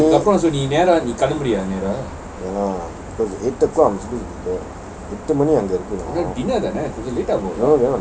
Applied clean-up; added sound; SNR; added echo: none; Wind; 19 dB; none.